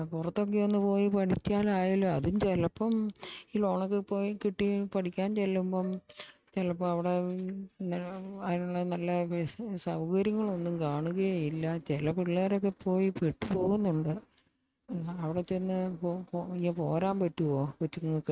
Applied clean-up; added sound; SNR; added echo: neural mask model RNNoise.